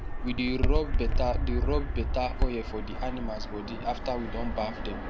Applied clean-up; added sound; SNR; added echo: none; Fixed-wing aircraft, airplane; -4 dB; none.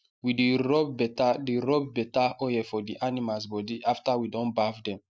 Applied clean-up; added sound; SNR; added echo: none; none; none; none.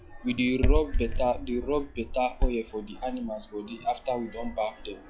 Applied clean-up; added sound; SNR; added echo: classical method log-MMSE.